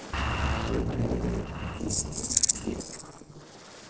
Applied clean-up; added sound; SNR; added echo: neural separator model SepFormer DNS4.